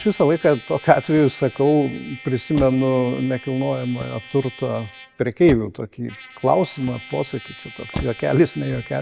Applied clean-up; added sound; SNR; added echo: none; Trumpet + Motor vehicle (road); 16 dB; none.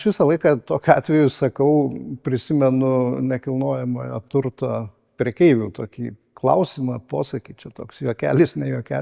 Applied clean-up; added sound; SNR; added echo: none; none; none; none.